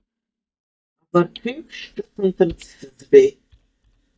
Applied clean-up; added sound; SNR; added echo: neural mask model DeepFilterNet 3.